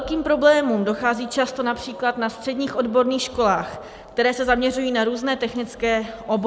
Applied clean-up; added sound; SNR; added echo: none; none; none; none.